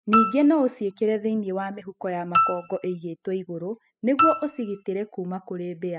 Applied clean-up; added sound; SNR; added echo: classical method spectral subtraction.